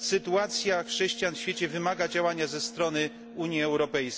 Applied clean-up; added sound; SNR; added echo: none; Brass instrument; 17 dB; none.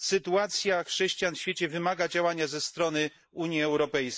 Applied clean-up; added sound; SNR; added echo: neural mask model Resemble Enhance denoiser.